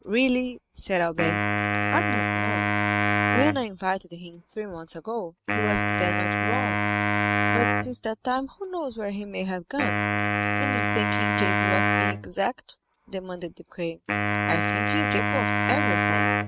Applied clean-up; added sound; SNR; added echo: neural mask model RNNoise.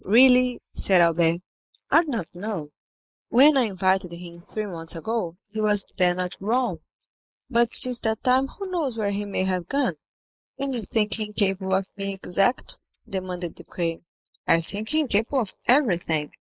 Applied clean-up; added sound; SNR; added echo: neural mask model Resemble Enhance denoiser.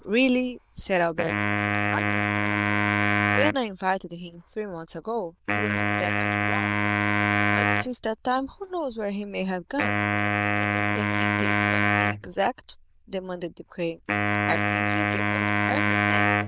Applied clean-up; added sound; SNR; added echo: neural diffusion model UNIVERSE++.